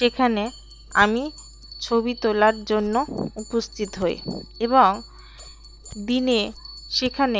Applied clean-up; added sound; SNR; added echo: none; Bell + Scissors; 19 dB; none.